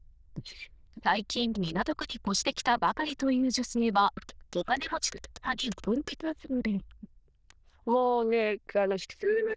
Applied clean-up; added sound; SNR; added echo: neural diffusion model UNIVERSE++.